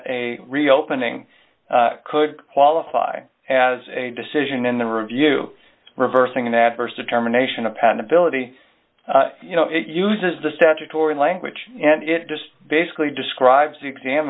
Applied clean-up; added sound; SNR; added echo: none; none; none; none.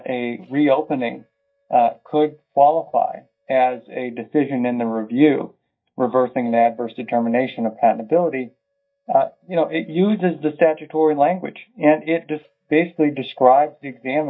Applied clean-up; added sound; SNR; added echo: neural mask model DeepFilterNet 3.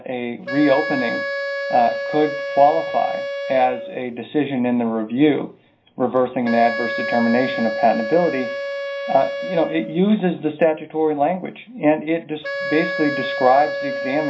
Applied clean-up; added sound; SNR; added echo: none; Wind instrument, woodwind instrument; 7 dB; reverberation time 0.4 s.